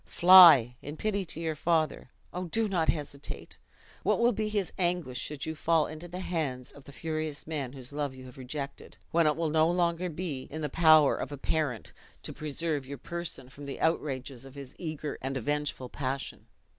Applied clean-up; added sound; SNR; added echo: none; none; none; none.